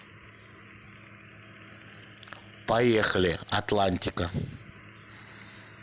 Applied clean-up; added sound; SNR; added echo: none; none; none; none.